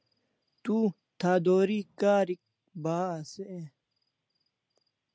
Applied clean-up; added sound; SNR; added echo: none; none; none; none.